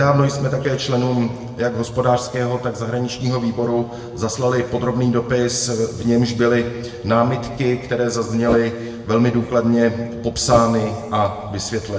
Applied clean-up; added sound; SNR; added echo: none; Whoosh, swoosh, swish; 8 dB; reverberation time 1.4 s.